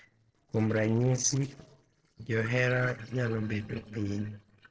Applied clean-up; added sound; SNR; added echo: neural separator model SepFormer DNS4.